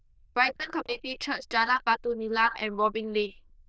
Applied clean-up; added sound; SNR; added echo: neural diffusion model UNIVERSE++.